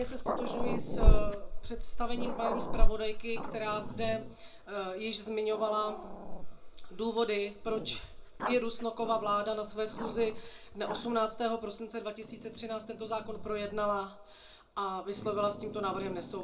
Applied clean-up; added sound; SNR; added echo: none; Growling; -3 dB; reverberation time 0.3 s.